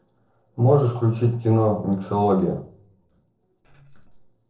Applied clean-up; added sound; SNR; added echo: neural separator model SepFormer DNS4.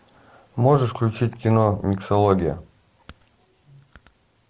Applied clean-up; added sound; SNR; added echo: none; none; none; none.